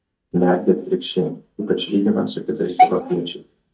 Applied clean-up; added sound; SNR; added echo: neural mask model DeepFilterNet 3.